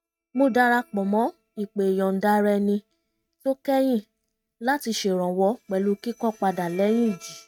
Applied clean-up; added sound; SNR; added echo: neural mask model RNNoise.